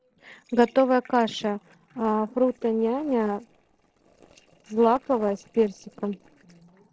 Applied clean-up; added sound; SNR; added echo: neural separator model SepFormer DNS4.